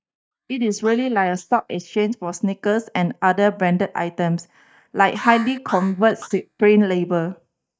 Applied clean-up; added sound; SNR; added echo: neural mask model DeepFilterNet 3.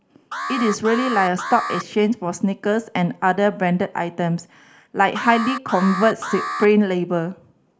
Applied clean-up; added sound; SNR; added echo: none; Alarm; 7 dB; none.